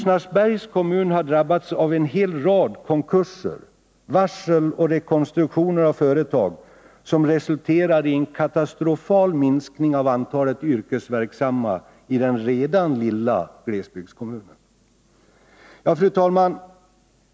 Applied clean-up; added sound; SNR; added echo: none; none; none; none.